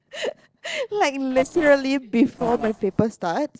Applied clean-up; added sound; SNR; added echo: neural separator model SepFormer DNS4.